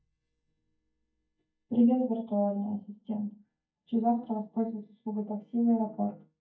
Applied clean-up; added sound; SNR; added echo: neural mask model DeepFilterNet 3.